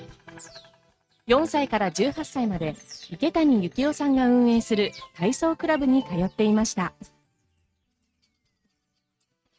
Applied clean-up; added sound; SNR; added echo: neural mask model RNNoise.